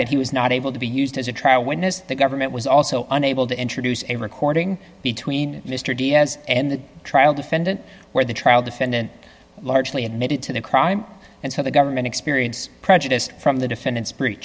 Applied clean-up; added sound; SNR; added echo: none; none; none; none.